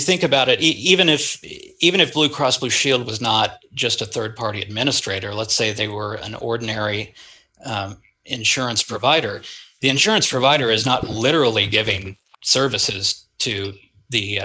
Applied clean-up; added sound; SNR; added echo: neural mask model Resemble Enhance denoiser.